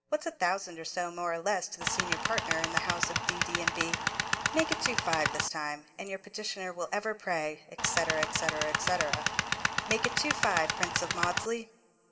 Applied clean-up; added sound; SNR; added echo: none; Tools; -2 dB; reverberation time 1.6 s.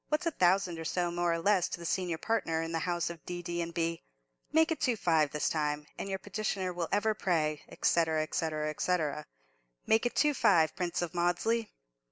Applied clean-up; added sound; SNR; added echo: none; none; none; none.